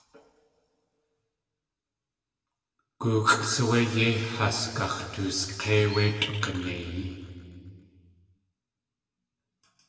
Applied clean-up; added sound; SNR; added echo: none; Chirp, tweet; 15 dB; reverberation time 2.2 s.